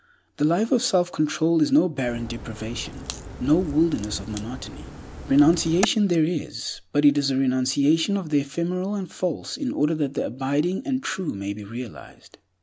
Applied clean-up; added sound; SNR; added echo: none; Crack; 11 dB; none.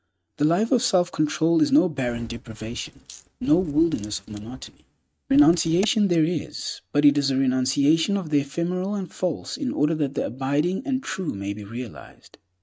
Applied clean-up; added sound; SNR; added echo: neural mask model RNNoise.